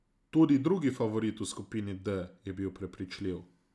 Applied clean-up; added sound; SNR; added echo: none; none; none; none.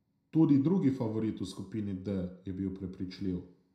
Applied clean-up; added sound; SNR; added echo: none; none; none; reverberation time 0.4 s.